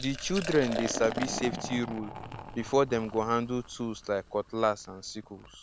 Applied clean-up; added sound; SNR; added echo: none; Liquid; 9 dB; none.